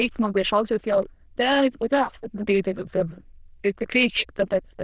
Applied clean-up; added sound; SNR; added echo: neural diffusion model UNIVERSE++.